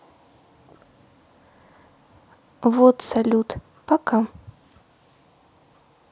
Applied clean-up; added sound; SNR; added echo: none; none; none; none.